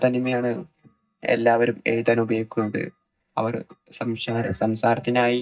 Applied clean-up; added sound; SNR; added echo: neural mask model DeepFilterNet 3.